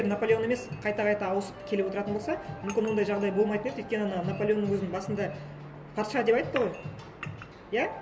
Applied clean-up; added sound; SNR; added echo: none; none; none; none.